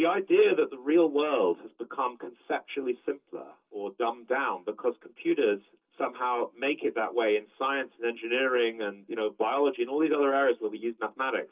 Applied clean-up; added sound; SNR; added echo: none; none; none; reverberation time 0.2 s.